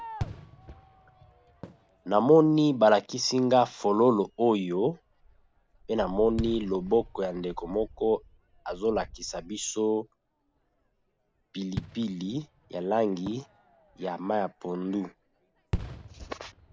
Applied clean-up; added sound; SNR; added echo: none; Fireworks; 15 dB; none.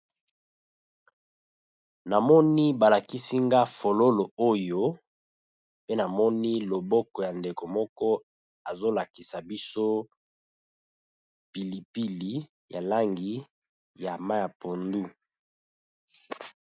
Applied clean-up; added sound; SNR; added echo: none; none; none; none.